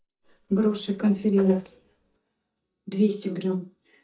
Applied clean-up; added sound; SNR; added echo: neural mask model DeepFilterNet 3.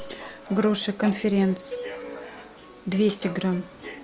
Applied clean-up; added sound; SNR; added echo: none; none; none; none.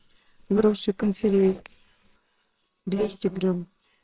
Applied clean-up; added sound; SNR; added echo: neural separator model SepFormer WHAMR!.